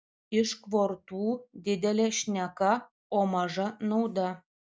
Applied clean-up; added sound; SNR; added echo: none; none; none; none.